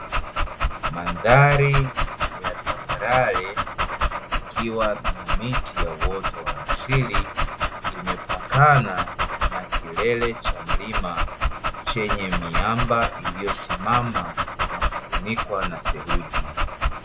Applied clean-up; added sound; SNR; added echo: none; Dog; 1 dB; none.